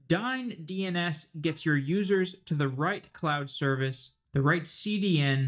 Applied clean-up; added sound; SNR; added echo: neural mask model DeepFilterNet 3.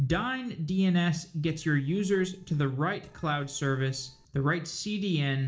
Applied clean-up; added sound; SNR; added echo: neural separator model SepFormer DNS4.